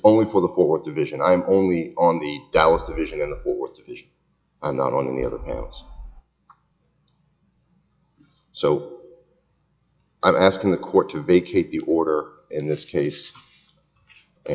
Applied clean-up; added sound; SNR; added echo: classical method log-MMSE.